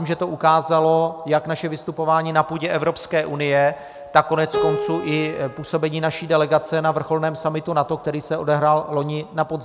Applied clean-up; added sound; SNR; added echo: none; Keyboard (musical); 13 dB; none.